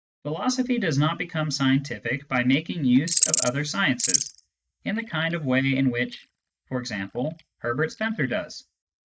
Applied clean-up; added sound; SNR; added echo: neural mask model DeepFilterNet 3.